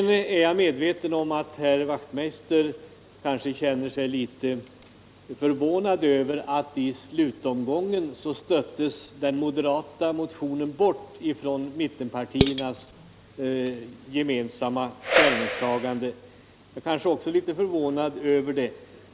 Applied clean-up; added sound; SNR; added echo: none; Whoosh, swoosh, swish + Dishes, pots, and pans; 0 dB; none.